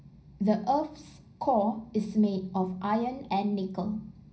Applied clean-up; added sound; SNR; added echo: none; none; none; reverberation time 0.4 s.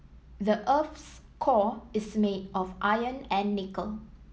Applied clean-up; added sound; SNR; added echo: none; none; none; none.